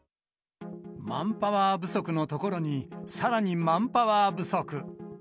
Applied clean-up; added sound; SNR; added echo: none; none; none; none.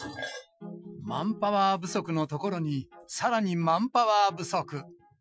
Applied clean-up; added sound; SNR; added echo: classical method Wiener filter.